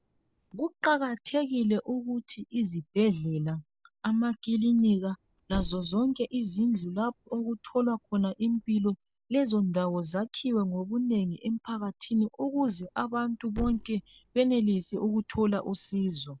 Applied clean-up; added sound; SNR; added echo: none; Thump, thud; 19 dB; none.